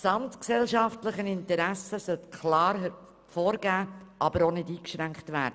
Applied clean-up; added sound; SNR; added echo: none; none; none; none.